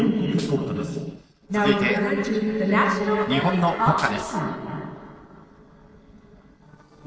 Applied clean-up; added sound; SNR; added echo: neural separator model SepFormer DNS4.